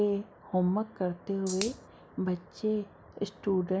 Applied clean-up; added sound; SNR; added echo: none; Finger snapping + Rattle (instrument); 12 dB; none.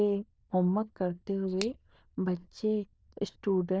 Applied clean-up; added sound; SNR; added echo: neural diffusion model UNIVERSE++.